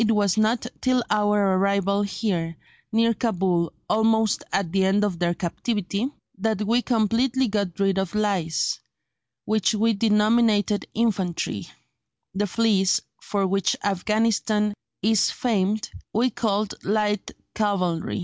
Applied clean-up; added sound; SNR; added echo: none; none; none; none.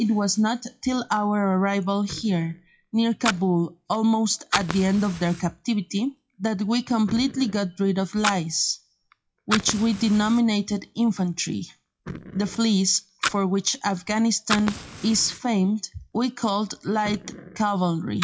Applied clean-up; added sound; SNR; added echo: classical method WPE with log-MMSE.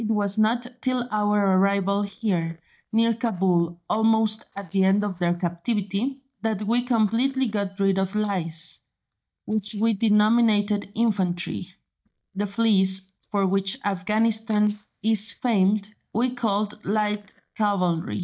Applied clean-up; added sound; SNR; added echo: neural mask model DeepFilterNet 3.